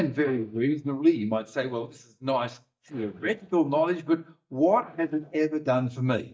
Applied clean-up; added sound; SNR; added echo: neural mask model DeepFilterNet 3.